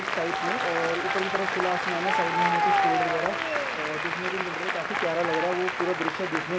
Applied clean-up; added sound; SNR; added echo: none; Applause; -4 dB; none.